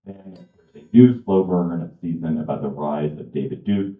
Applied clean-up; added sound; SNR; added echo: neural mask model DeepFilterNet 3.